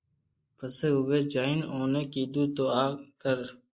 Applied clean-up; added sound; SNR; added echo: neural mask model Resemble Enhance denoiser.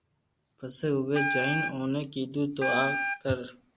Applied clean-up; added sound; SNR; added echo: none; Wind instrument, woodwind instrument; 1 dB; none.